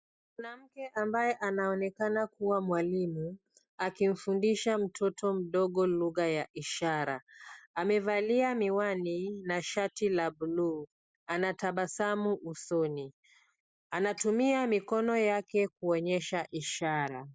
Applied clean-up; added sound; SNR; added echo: neural mask model Resemble Enhance denoiser.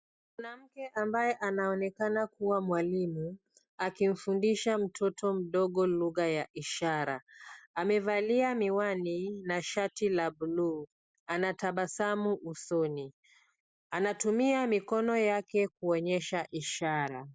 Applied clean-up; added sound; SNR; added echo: none; none; none; none.